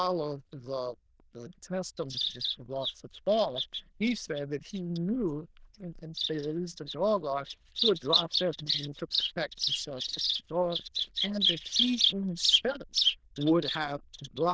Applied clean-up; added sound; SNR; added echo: neural diffusion model UNIVERSE++.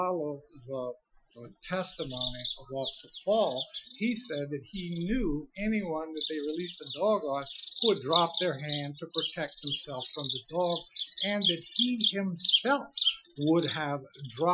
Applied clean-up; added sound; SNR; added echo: classical method Wiener filter.